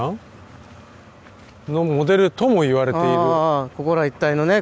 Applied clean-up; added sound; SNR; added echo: none; none; none; none.